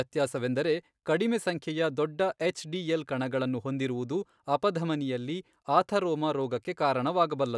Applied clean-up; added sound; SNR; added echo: none; none; none; none.